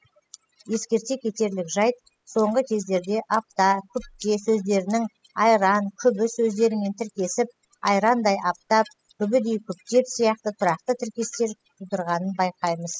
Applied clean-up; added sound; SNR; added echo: classical method spectral subtraction.